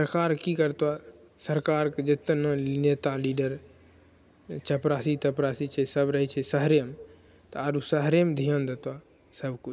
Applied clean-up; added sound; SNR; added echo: none; none; none; none.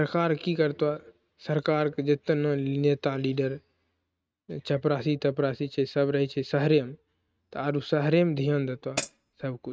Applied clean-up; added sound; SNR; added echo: neural mask model RNNoise.